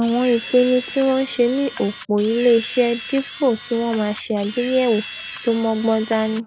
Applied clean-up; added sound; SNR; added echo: none; Camera; 15 dB; none.